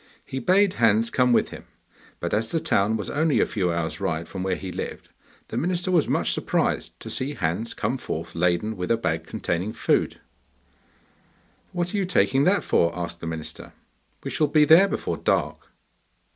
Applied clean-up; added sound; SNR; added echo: none; none; none; none.